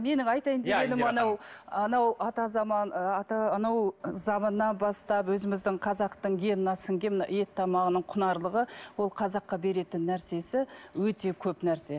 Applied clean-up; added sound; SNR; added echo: none; none; none; none.